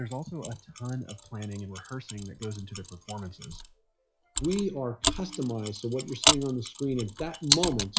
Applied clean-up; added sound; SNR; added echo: classical method log-MMSE.